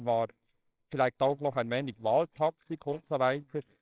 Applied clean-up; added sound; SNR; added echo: neural separator model SepFormer WHAMR!.